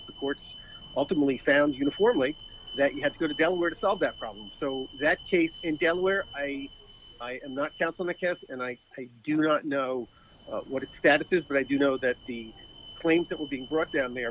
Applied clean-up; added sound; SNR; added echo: none; Alarm; 19 dB; none.